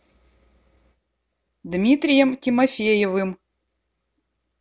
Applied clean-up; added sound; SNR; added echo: none; none; none; none.